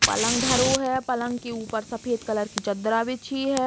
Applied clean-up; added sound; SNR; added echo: none; Fire; 4 dB; none.